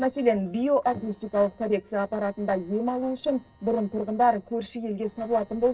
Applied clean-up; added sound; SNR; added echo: neural separator model SepFormer DNS4.